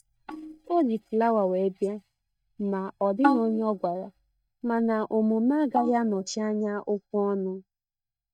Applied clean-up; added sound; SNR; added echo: neural mask model DeepFilterNet 3.